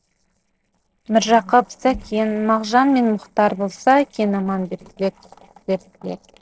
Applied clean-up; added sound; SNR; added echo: neural separator model SepFormer DNS4.